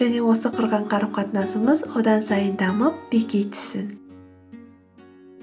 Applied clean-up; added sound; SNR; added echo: none; none; none; none.